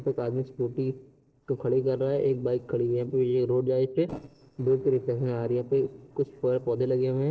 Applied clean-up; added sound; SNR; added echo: neural separator model SepFormer DNS4.